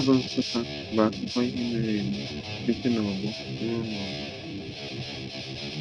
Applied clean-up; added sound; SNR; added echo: neural mask model RNNoise.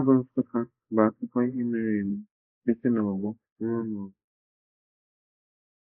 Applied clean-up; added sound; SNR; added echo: neural mask model Resemble Enhance denoiser.